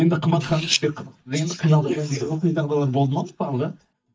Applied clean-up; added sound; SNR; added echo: neural mask model DeepFilterNet 3.